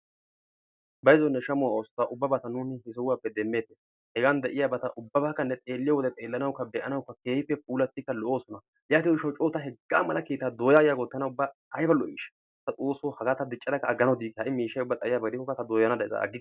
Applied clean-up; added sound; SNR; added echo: none; none; none; none.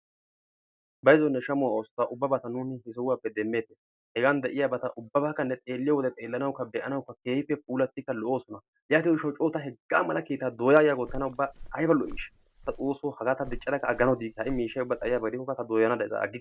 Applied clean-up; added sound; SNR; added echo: none; Walk, footsteps; 13 dB; none.